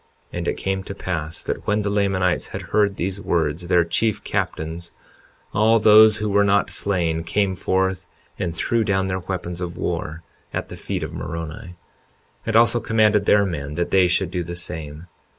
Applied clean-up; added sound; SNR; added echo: none; none; none; none.